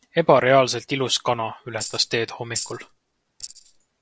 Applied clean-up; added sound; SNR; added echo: neural separator model SepFormer DNS4.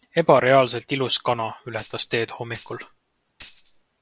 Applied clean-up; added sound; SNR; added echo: none; Tambourine; 8 dB; none.